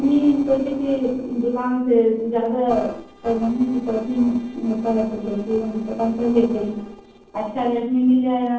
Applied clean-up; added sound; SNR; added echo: neural separator model SepFormer DNS4.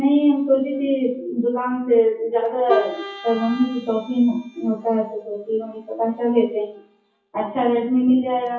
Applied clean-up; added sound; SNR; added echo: classical method WPE with log-MMSE.